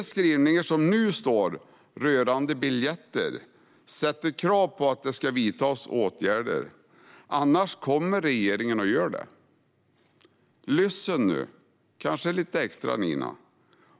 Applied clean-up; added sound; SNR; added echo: none; none; none; none.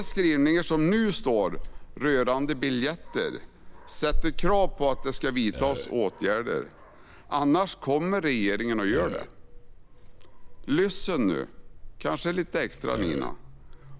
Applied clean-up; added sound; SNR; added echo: none; Dog + Burping, eructation; 6 dB; none.